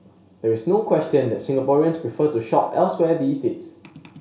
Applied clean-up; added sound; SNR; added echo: none; none; none; reverberation time 0.6 s.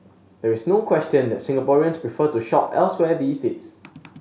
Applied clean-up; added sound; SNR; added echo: none; none; none; none.